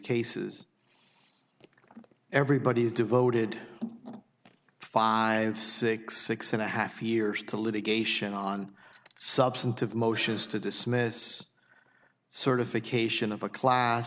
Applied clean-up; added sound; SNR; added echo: none; none; none; none.